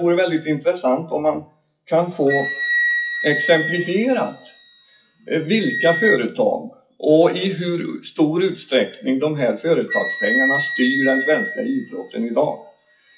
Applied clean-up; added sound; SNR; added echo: classical method WPE with log-MMSE.